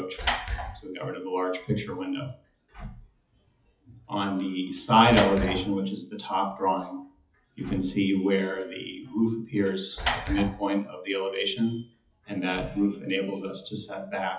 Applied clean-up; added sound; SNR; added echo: classical method WPE with log-MMSE.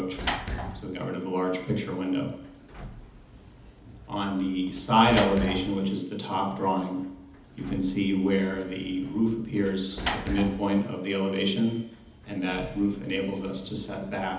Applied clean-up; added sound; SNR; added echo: none; Sliding door / Slam; 11 dB; reverberation time 1.3 s.